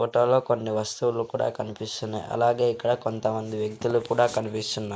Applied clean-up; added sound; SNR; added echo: neural mask model Resemble Enhance denoiser.